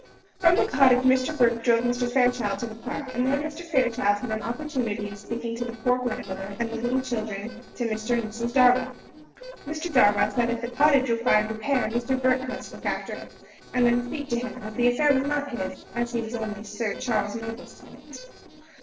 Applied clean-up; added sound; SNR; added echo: neural separator model SepFormer DNS4.